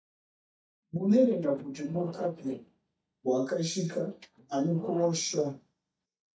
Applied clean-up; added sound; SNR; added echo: neural mask model DeepFilterNet 3.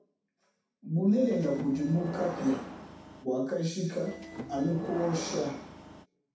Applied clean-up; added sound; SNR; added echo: none; Subway, metro, underground / Sliding door; 10 dB; reverberation time 0.6 s.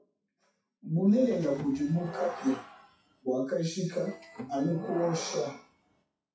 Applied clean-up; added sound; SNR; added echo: classical method WPE with log-MMSE.